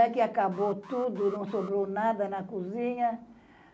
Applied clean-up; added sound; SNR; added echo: none; Alarm; 19 dB; none.